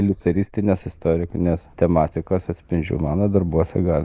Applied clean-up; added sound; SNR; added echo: neural mask model Resemble Enhance denoiser.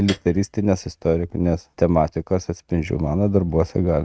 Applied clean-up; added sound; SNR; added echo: neural mask model RNNoise.